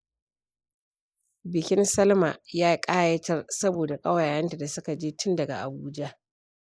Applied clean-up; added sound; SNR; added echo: neural mask model Resemble Enhance denoiser.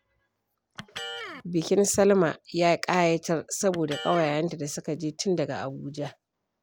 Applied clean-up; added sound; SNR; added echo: none; Electric guitar; 17 dB; none.